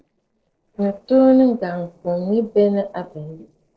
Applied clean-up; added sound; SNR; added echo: neural separator model SepFormer DNS4.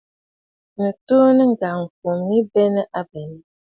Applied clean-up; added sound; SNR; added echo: none; none; none; none.